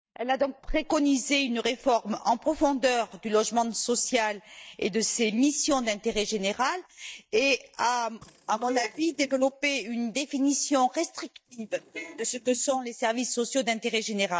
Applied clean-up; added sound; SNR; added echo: neural mask model DeepFilterNet 3.